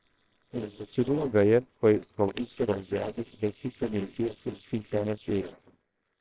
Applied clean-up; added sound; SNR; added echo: neural separator model SepFormer WHAMR!.